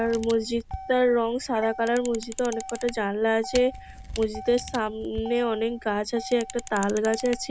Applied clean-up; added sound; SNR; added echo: none; Motor vehicle (road) + Camera; 13 dB; none.